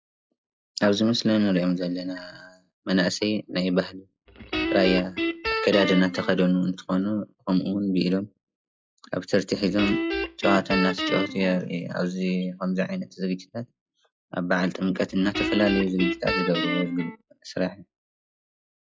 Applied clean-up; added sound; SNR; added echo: classical method log-MMSE.